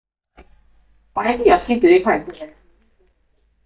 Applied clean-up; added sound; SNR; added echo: neural mask model DeepFilterNet 3.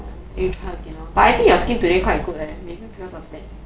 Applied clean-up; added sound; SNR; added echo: none; none; none; none.